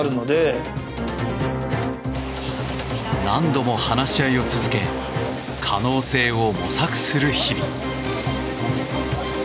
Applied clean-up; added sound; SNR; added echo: none; none; none; none.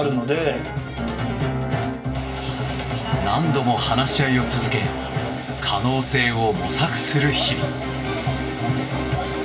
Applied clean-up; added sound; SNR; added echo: none; none; none; reverberation time 0.2 s.